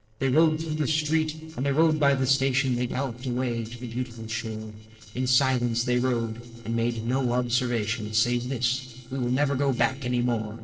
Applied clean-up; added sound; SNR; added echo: neural separator model SepFormer DNS4.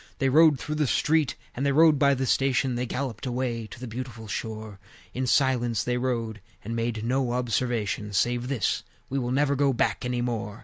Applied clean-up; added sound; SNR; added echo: none; none; none; none.